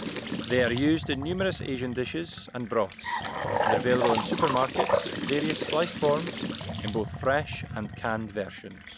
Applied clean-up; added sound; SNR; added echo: none; Trickle, dribble / Bathtub (filling or washing) / Sink (filling or washing) / Gurgling; 1 dB; none.